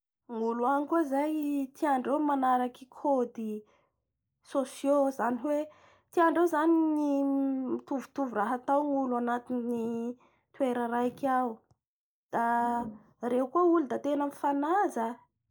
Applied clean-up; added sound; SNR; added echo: neural mask model Resemble Enhance denoiser.